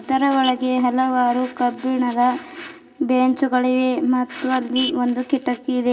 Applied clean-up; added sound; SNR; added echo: none; Vehicle horn, car horn, honking; 18 dB; reverberation time 0.6 s.